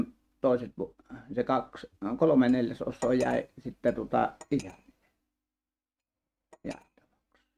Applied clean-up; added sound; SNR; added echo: neural mask model RNNoise.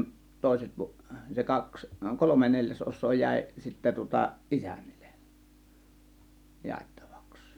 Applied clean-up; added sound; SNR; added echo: none; none; none; none.